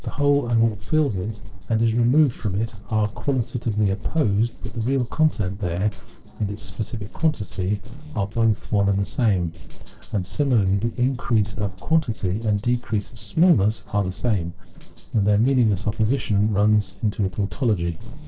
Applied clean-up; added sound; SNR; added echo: neural separator model SepFormer DNS4.